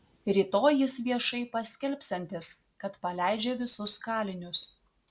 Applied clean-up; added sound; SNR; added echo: none; none; none; none.